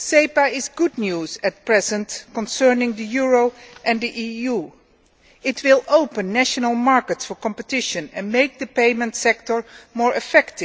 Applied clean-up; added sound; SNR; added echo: none; none; none; none.